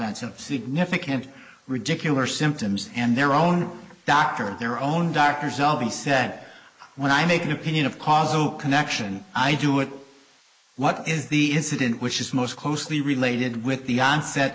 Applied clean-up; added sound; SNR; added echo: neural mask model Resemble Enhance denoiser.